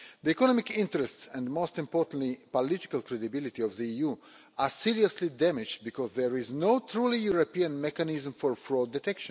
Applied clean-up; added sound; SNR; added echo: none; none; none; none.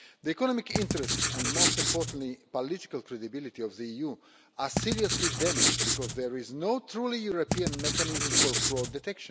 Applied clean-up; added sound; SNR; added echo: none; Writing; -5 dB; none.